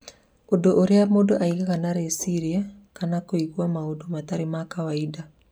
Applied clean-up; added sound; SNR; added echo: none; none; none; none.